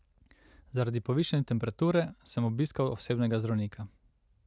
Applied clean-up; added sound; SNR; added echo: none; none; none; none.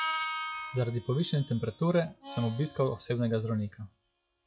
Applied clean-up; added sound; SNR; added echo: classical method WPE with log-MMSE.